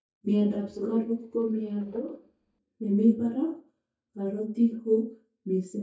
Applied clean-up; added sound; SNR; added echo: neural mask model DeepFilterNet 3.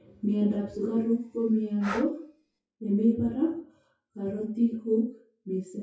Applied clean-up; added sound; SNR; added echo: classical method WPE with log-MMSE.